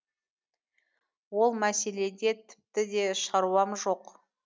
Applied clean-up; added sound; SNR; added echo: none; none; none; none.